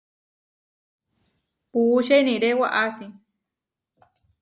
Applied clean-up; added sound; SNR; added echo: none; none; none; none.